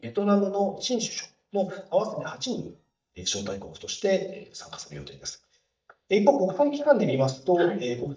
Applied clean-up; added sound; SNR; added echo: neural mask model DeepFilterNet 3.